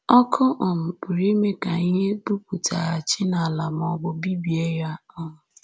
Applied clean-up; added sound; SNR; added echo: none; none; none; none.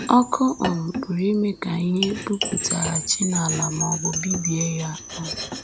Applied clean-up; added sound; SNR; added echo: none; Domestic sounds, home sounds + Wind chime; 5 dB; none.